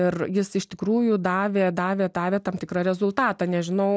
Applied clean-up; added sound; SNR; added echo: none; none; none; none.